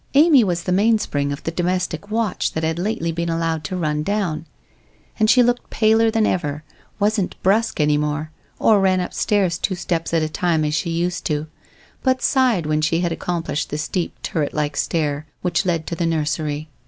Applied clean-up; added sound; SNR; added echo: none; none; none; none.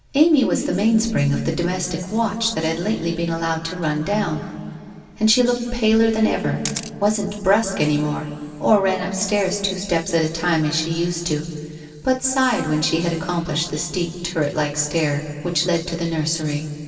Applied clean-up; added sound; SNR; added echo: none; Camera; 13 dB; reverberation time 2.8 s.